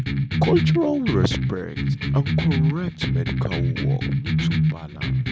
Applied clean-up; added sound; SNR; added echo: none; Electric guitar; -4 dB; none.